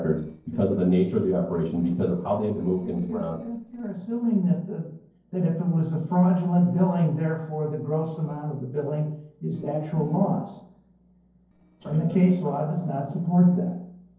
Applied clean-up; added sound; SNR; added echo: neural separator model SepFormer DNS4.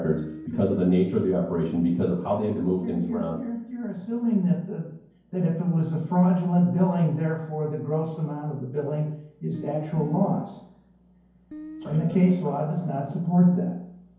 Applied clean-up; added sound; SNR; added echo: none; Guitar; 14 dB; reverberation time 0.9 s.